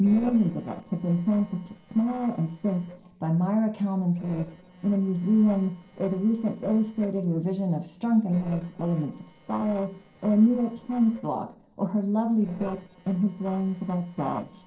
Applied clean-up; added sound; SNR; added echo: neural separator model SepFormer DNS4.